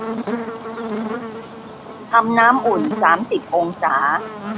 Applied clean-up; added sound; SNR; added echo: none; Buzz; 8 dB; none.